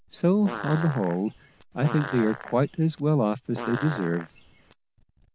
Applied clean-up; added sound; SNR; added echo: none; Fart; 11 dB; none.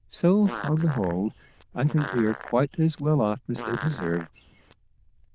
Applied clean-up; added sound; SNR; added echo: neural diffusion model UNIVERSE++.